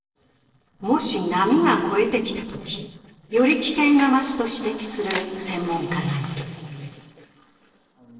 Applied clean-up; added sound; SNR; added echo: neural separator model SepFormer DNS4.